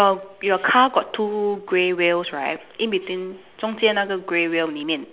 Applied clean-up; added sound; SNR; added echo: none; none; none; none.